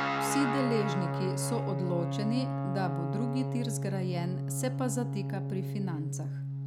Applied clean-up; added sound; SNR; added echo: none; Guitar; -1 dB; none.